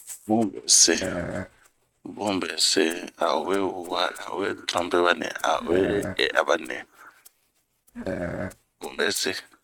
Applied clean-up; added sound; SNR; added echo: neural mask model RNNoise.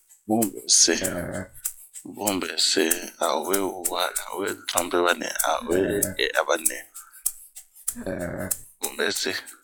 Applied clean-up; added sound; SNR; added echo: classical method log-MMSE.